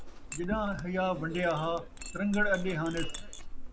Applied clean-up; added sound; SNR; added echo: none; Chink, clink; 6 dB; none.